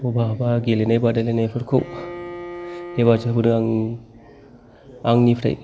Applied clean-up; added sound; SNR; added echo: none; Bowed string instrument; 14 dB; none.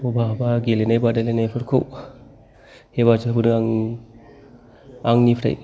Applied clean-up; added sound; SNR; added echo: none; none; none; none.